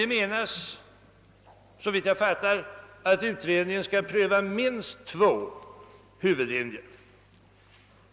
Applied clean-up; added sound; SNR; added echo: none; none; none; none.